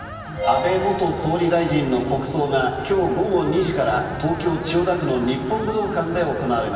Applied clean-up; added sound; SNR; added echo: none; Screech; 19 dB; reverberation time 2.5 s.